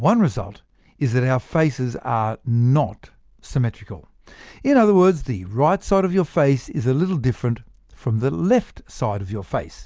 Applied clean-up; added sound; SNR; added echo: none; none; none; none.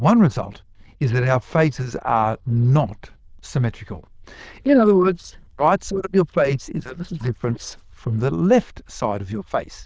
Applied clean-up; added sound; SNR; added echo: neural diffusion model UNIVERSE++.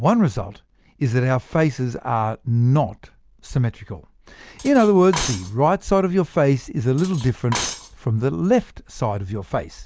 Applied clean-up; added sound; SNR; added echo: none; Cutlery, silverware; 12 dB; none.